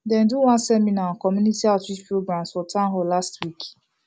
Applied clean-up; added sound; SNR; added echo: none; none; none; none.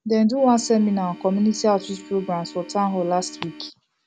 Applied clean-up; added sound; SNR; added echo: none; Organ; 20 dB; none.